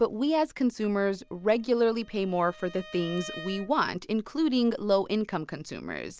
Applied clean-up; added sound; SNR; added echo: none; Bowed string instrument; 19 dB; none.